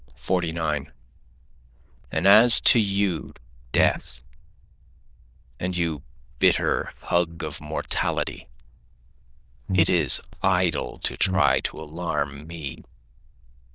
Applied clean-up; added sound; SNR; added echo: neural diffusion model UNIVERSE++.